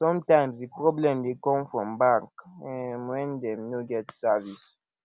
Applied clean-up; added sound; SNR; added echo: none; none; none; none.